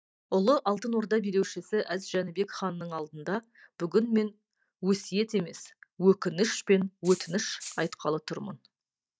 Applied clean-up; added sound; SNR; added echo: neural mask model DeepFilterNet 3.